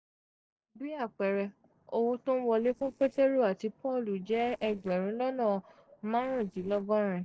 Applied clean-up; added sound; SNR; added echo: neural separator model SepFormer DNS4.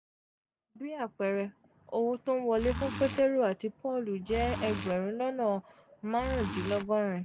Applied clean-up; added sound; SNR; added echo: none; Zipper (clothing); 5 dB; none.